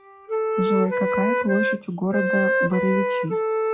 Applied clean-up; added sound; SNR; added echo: classical method log-MMSE.